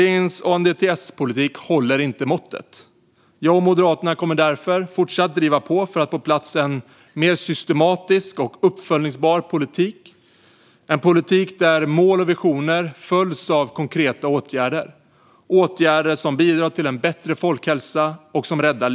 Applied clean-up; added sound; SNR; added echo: none; none; none; none.